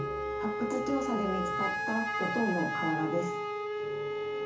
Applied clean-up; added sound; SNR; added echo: none; Wind instrument, woodwind instrument; 0 dB; reverberation time 0.7 s.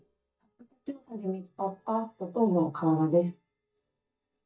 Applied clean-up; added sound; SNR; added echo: neural mask model DeepFilterNet 3.